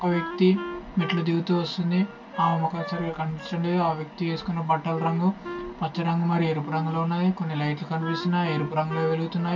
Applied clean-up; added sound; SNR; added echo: none; Wind instrument, woodwind instrument; 13 dB; reverberation time 0.1 s.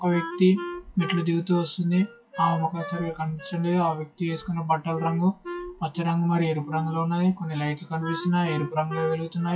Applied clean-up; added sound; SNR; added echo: classical method WPE with log-MMSE.